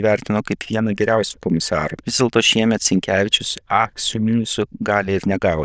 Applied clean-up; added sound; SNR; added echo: neural diffusion model UNIVERSE++.